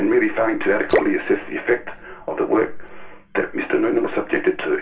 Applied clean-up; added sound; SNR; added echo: none; Drip / Splash, splatter; 6 dB; reverberation time 0.3 s.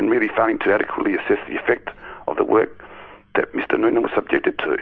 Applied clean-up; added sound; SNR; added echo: none; none; none; none.